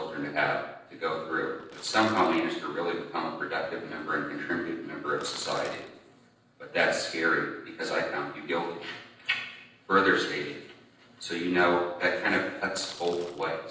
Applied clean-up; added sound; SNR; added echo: neural separator model SepFormer DNS4.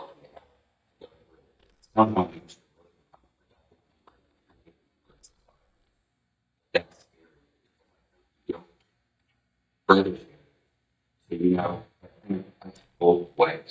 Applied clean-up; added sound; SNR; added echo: neural mask model DeepFilterNet 3.